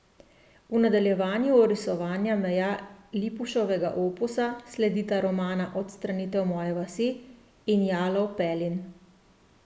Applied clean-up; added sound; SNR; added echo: none; none; none; none.